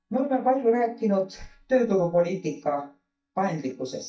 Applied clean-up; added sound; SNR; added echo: neural mask model DeepFilterNet 3.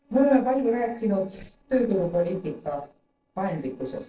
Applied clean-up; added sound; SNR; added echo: neural separator model SepFormer DNS4.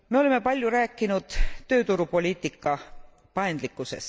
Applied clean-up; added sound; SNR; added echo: none; none; none; none.